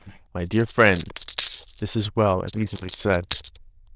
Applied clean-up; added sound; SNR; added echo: neural diffusion model UNIVERSE++.